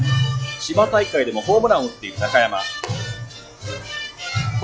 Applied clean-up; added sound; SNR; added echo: classical method log-MMSE.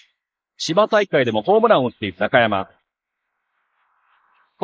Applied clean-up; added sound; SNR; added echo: neural mask model Resemble Enhance denoiser.